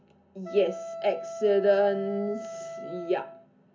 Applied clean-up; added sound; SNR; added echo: none; Wind instrument, woodwind instrument; 11 dB; reverberation time 0.3 s.